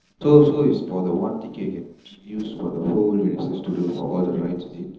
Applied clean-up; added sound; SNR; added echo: neural separator model SepFormer DNS4.